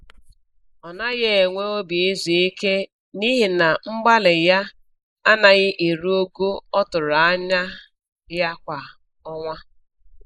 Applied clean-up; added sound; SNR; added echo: neural mask model Resemble Enhance denoiser.